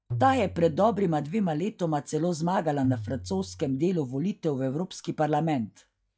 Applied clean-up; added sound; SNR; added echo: classical method log-MMSE.